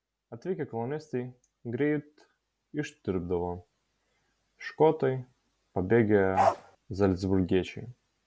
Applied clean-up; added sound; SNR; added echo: none; Bark; -3 dB; none.